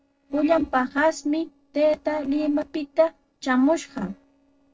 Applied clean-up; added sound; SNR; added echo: neural separator model SepFormer DNS4.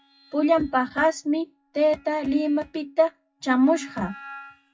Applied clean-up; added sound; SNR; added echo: classical method WPE with log-MMSE.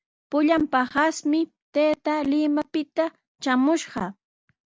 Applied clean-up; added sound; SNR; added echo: none; none; none; none.